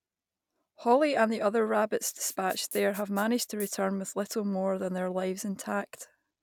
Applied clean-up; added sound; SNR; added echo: none; Rattle (instrument); 16 dB; none.